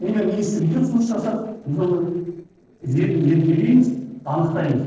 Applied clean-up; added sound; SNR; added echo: neural separator model SepFormer DNS4.